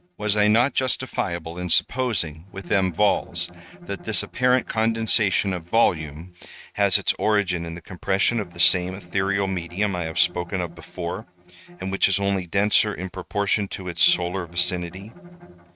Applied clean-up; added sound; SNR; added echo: neural mask model RNNoise.